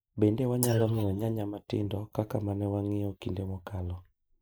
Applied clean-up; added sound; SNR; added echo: neural mask model Resemble Enhance denoiser.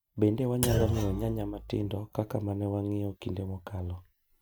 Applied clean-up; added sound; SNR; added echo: none; Thump, thud; 3 dB; none.